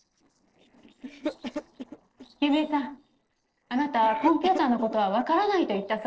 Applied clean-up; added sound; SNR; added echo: neural separator model SepFormer DNS4.